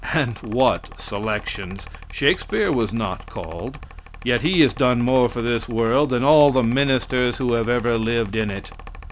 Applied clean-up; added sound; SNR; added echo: none; Mechanical fan; 15 dB; none.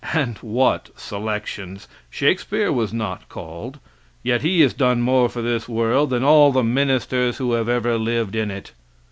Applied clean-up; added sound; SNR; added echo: none; none; none; none.